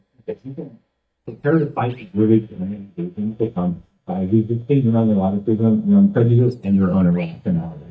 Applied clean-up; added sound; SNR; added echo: neural mask model DeepFilterNet 3.